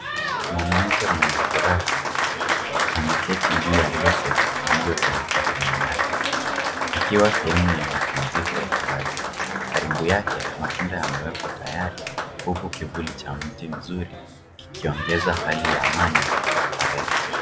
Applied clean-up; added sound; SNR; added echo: none; Applause; -3 dB; none.